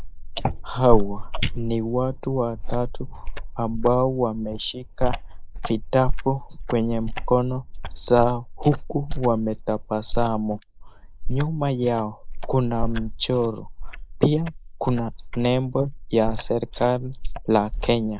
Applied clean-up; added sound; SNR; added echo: neural mask model Resemble Enhance denoiser.